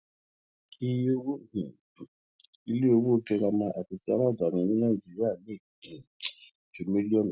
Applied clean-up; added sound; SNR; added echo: none; none; none; none.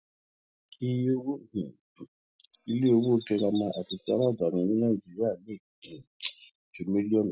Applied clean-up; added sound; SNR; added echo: none; Chirp, tweet; 18 dB; none.